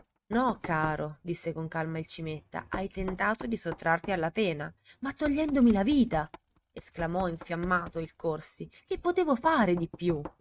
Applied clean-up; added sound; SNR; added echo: neural mask model RNNoise.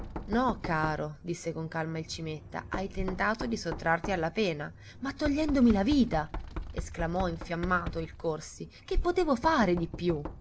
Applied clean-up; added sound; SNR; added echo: none; Knock; 10 dB; none.